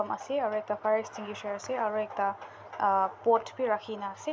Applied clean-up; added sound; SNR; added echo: none; none; none; none.